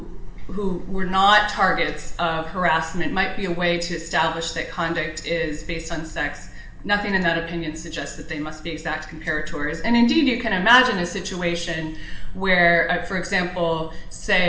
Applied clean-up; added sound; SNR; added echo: none; none; none; reverberation time 1.0 s.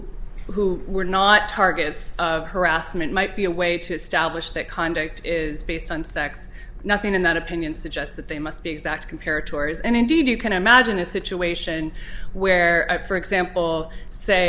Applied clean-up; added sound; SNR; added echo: none; none; none; none.